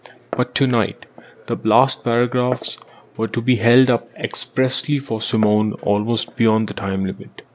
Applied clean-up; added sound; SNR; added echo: none; Glass; 19 dB; none.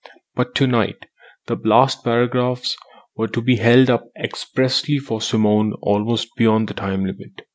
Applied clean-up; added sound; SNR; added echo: none; none; none; none.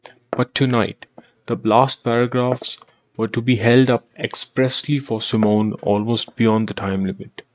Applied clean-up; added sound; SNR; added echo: neural mask model RNNoise.